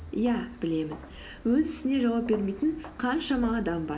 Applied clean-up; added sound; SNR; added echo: none; Walk, footsteps; 17 dB; none.